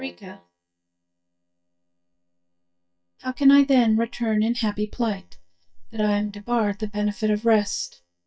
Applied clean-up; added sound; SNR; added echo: neural mask model DeepFilterNet 3.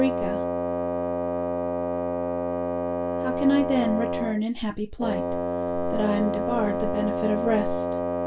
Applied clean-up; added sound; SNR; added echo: none; Wind instrument, woodwind instrument; -1 dB; reverberation time 0.2 s.